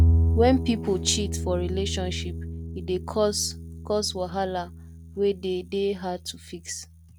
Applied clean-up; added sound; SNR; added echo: none; Bowed string instrument; 1 dB; none.